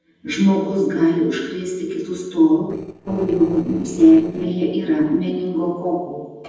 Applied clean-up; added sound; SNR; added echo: neural separator model SepFormer DNS4.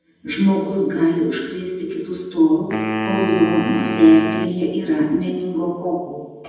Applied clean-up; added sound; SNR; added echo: none; Wind instrument, woodwind instrument; 6 dB; reverberation time 1.1 s.